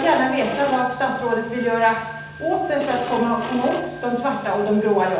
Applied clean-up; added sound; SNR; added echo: none; Telephone; 9 dB; reverberation time 0.9 s.